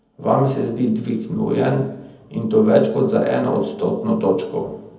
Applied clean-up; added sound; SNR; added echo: none; none; none; reverberation time 0.7 s.